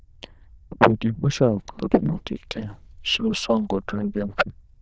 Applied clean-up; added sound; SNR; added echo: neural diffusion model UNIVERSE++.